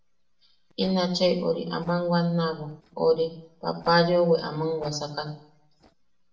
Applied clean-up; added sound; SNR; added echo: neural separator model SepFormer DNS4.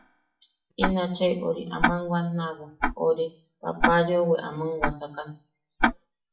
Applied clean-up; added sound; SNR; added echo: classical method WPE with log-MMSE.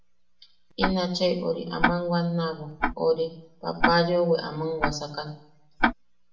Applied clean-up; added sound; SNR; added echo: none; Tick-tock; 4 dB; reverberation time 0.5 s.